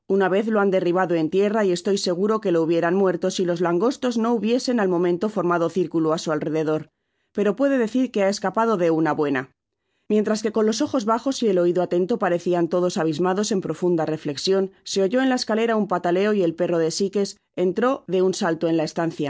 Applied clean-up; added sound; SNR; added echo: none; none; none; none.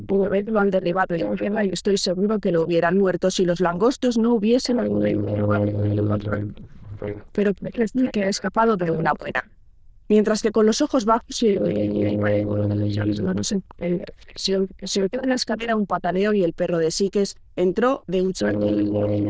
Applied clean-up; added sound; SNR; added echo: neural diffusion model UNIVERSE++.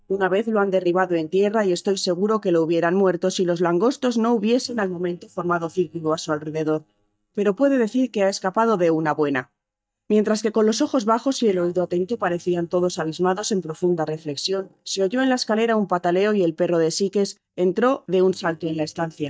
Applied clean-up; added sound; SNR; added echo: neural mask model DeepFilterNet 3.